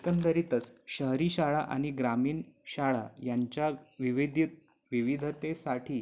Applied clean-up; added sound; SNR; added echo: none; none; none; none.